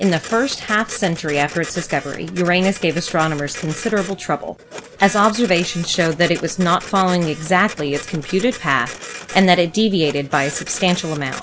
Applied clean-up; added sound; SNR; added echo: none; Printer; 14 dB; none.